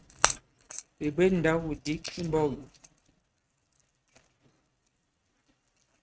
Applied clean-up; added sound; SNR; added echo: neural mask model RNNoise.